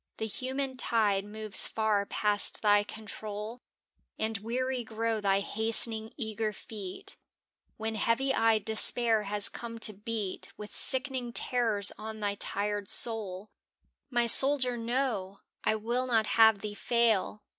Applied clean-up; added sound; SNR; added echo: none; none; none; none.